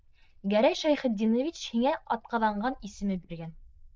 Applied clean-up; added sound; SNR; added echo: neural diffusion model UNIVERSE++.